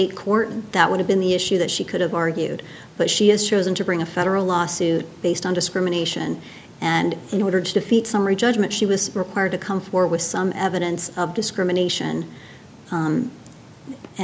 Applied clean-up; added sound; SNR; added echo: none; none; none; none.